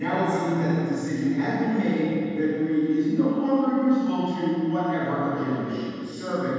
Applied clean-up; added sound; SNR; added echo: none; none; none; reverberation time 2.1 s.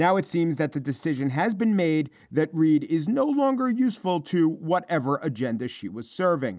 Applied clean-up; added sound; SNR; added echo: none; none; none; none.